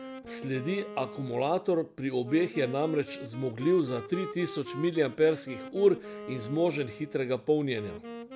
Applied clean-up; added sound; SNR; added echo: none; Wind instrument, woodwind instrument; 13 dB; none.